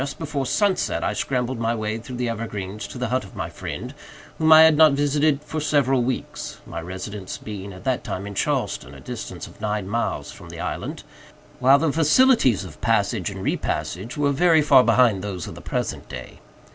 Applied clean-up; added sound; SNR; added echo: none; none; none; none.